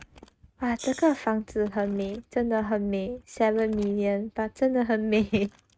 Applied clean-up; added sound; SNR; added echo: neural mask model RNNoise.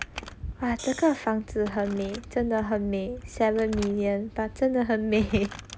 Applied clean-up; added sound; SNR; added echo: none; Hi-hat + Crumpling, crinkling; 18 dB; none.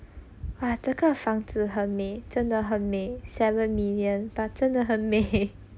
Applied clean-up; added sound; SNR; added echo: none; none; none; none.